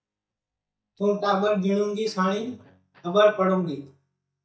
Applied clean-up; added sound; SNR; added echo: neural mask model DeepFilterNet 3.